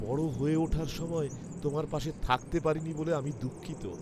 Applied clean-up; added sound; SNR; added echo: none; Bird vocalization, bird call, bird song; 11 dB; none.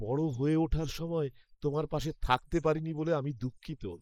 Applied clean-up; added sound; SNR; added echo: neural mask model Resemble Enhance denoiser.